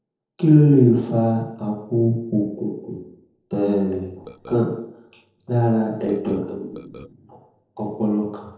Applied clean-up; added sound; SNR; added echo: neural separator model SepFormer DNS4.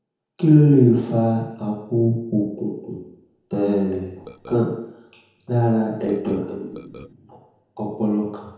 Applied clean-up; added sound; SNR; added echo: none; Burping, eructation; 19 dB; reverberation time 0.9 s.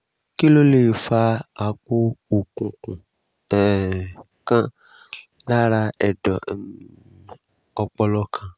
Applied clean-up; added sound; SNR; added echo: none; none; none; none.